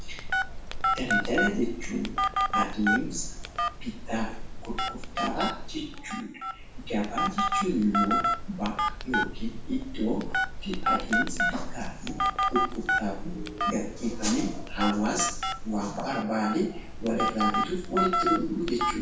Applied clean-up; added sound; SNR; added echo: none; Telephone; -1 dB; reverberation time 0.6 s.